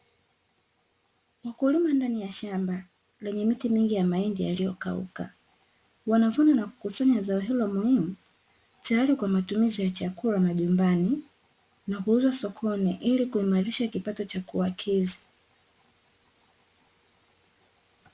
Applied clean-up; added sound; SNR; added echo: none; none; none; none.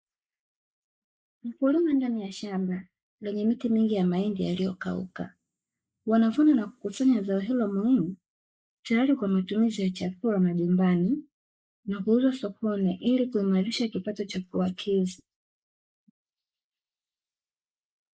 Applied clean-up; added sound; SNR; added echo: neural mask model Resemble Enhance denoiser.